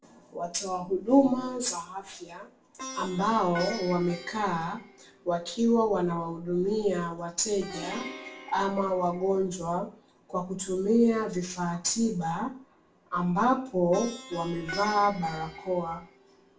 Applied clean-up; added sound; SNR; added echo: none; Plucked string instrument; 17 dB; reverberation time 0.3 s.